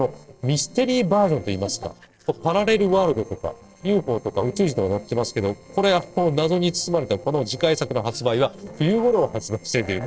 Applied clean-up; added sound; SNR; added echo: neural separator model SepFormer DNS4.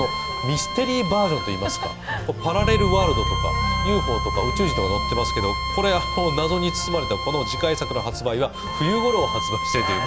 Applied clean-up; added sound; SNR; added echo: none; Bass guitar + Bowed string instrument; 2 dB; none.